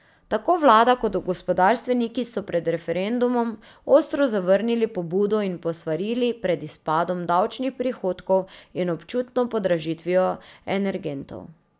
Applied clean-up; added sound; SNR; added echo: none; none; none; none.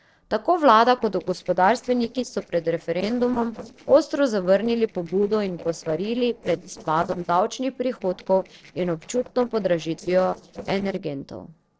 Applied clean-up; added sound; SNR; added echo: neural separator model SepFormer DNS4.